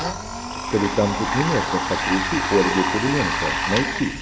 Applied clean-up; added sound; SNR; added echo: none; Domestic sounds, home sounds; 1 dB; none.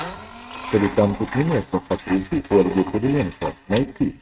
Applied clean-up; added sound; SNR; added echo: neural mask model RNNoise.